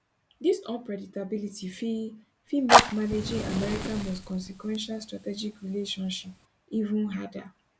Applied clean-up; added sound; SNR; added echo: none; Fire; -3 dB; none.